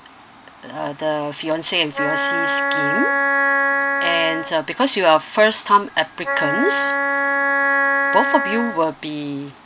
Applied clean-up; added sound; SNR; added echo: none; Wind instrument, woodwind instrument; -2 dB; none.